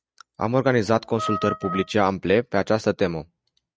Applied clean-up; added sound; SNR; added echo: neural mask model RNNoise.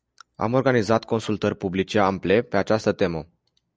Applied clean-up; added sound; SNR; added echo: none; none; none; none.